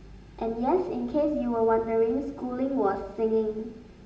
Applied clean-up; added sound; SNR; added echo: none; none; none; reverberation time 0.7 s.